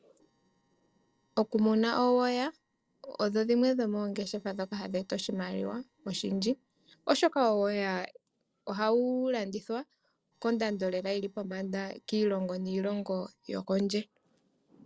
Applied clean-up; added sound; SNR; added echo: neural separator model SepFormer DNS4.